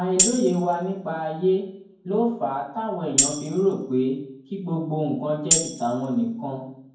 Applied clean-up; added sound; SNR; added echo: none; Tambourine; 0 dB; reverberation time 0.9 s.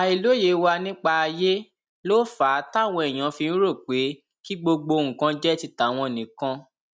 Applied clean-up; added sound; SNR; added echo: none; none; none; none.